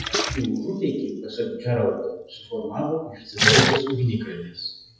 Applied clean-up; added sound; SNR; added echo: classical method WPE with log-MMSE.